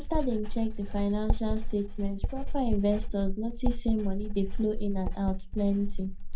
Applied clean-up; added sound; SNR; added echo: none; Writing; -1 dB; reverberation time 0.2 s.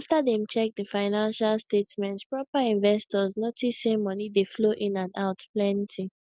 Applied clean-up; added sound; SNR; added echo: none; none; none; none.